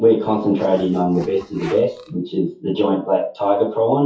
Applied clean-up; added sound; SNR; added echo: classical method WPE with log-MMSE.